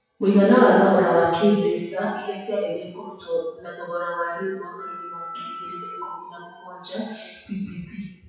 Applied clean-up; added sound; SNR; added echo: classical method WPE with log-MMSE.